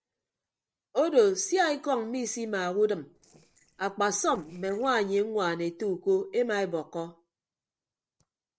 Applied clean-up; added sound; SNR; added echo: neural separator model SepFormer DNS4.